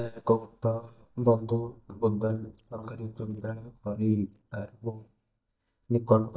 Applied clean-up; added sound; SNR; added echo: neural mask model DeepFilterNet 3.